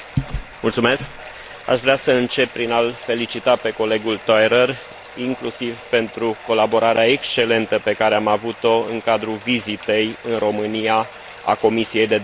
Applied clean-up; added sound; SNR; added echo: none; Bathtub (filling or washing); 19 dB; none.